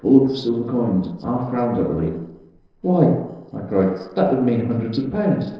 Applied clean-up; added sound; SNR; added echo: neural separator model SepFormer DNS4.